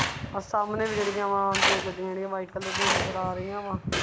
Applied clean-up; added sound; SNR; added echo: none; Tools; 1 dB; none.